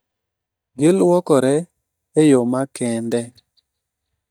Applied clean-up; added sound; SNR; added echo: neural mask model DeepFilterNet 3.